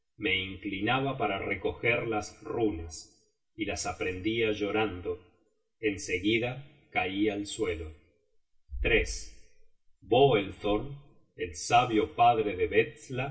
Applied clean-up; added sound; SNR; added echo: none; none; none; reverberation time 0.1 s.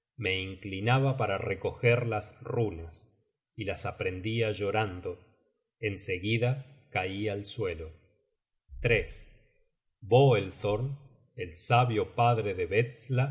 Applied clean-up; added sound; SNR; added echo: none; none; none; none.